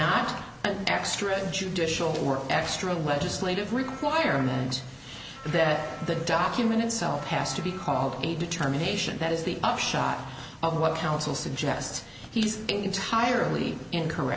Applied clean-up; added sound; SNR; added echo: none; Wind instrument, woodwind instrument; 18 dB; none.